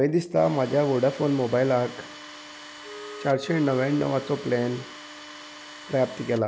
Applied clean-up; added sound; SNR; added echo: none; Tools + Wind instrument, woodwind instrument; 15 dB; none.